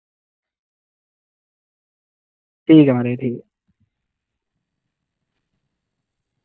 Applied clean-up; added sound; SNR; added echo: neural mask model DeepFilterNet 3.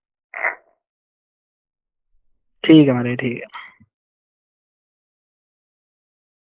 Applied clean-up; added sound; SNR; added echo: neural mask model Resemble Enhance denoiser.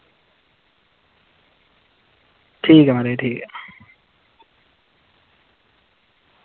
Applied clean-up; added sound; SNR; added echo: none; none; none; none.